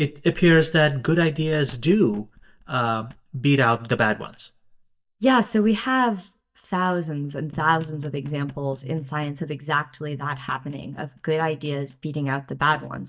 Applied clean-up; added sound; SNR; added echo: neural mask model DeepFilterNet 3.